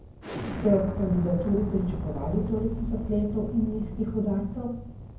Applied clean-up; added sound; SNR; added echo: none; Explosion; 7 dB; reverberation time 0.9 s.